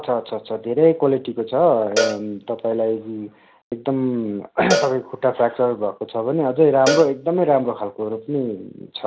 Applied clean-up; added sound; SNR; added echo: none; Cowbell; 8 dB; none.